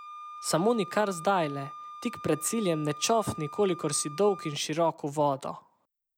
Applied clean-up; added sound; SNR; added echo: none; Wind instrument, woodwind instrument; 15 dB; none.